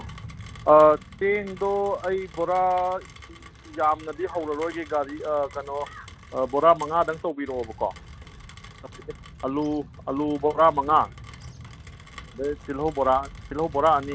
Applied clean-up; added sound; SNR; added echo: none; Rain; 18 dB; none.